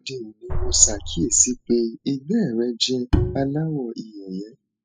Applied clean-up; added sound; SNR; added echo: classical method spectral subtraction.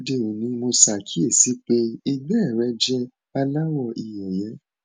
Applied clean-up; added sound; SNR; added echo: none; none; none; none.